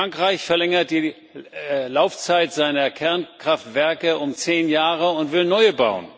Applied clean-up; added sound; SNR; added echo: none; none; none; none.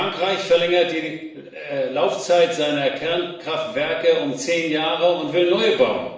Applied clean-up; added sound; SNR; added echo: none; none; none; reverberation time 0.7 s.